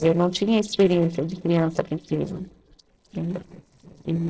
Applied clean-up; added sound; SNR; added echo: neural separator model SepFormer DNS4.